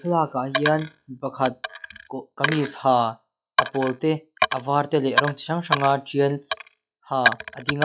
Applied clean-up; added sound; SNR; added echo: classical method log-MMSE.